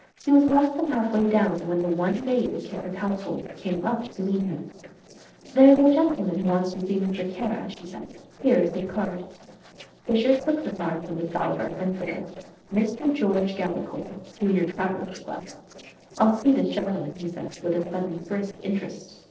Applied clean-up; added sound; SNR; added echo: neural separator model SepFormer DNS4.